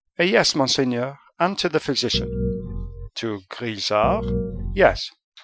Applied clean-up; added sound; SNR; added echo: classical method Wiener filter.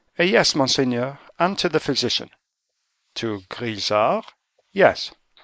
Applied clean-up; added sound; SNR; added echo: neural mask model Resemble Enhance denoiser.